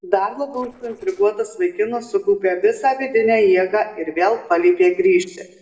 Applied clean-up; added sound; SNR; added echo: neural separator model SepFormer DNS4.